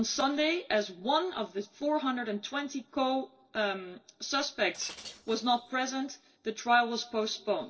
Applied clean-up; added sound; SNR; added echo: neural separator model SepFormer DNS4.